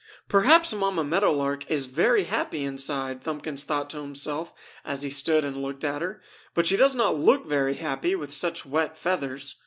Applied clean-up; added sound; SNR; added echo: none; none; none; none.